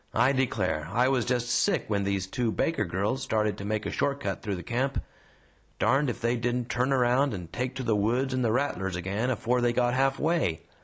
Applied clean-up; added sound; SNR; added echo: none; none; none; none.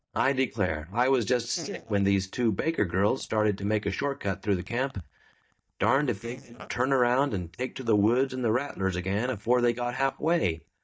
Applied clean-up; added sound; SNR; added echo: neural mask model DeepFilterNet 3.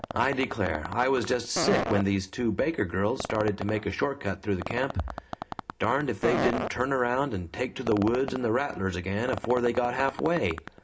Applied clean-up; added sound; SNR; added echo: none; Fart; 9 dB; reverberation time 0.3 s.